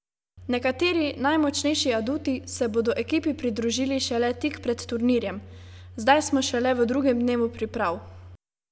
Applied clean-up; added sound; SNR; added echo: none; none; none; none.